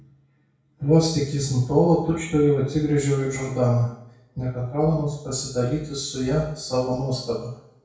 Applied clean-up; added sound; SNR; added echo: none; none; none; reverberation time 0.6 s.